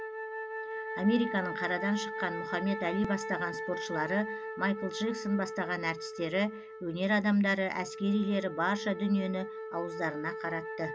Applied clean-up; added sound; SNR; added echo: none; Wind instrument, woodwind instrument; 7 dB; none.